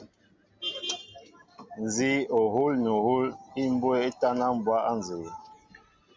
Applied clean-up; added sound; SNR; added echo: none; none; none; none.